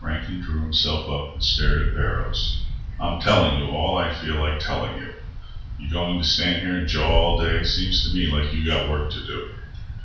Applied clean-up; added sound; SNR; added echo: none; Wind; 3 dB; reverberation time 0.5 s.